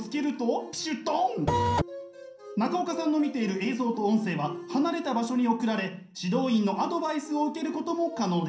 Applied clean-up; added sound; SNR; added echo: none; Printer; -4 dB; reverberation time 0.6 s.